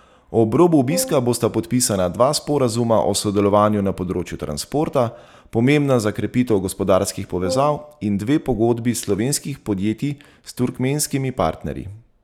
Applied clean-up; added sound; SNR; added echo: none; Brass instrument; 13 dB; none.